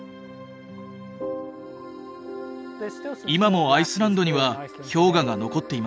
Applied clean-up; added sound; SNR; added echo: none; none; none; none.